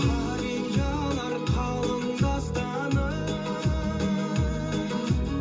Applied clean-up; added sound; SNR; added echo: none; none; none; reverberation time 0.2 s.